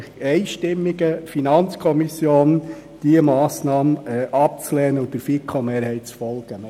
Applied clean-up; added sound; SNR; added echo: none; none; none; none.